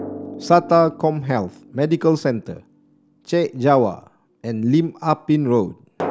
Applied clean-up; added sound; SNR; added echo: none; Drum; 17 dB; none.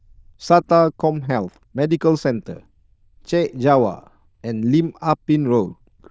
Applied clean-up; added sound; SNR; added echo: neural diffusion model UNIVERSE++.